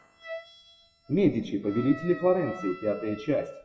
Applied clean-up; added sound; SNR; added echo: classical method WPE with log-MMSE.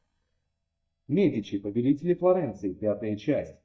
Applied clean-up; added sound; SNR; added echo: neural mask model DeepFilterNet 3.